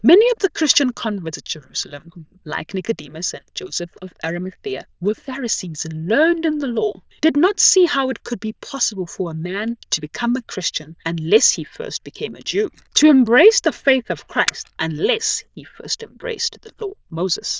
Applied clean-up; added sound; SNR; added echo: neural diffusion model UNIVERSE++.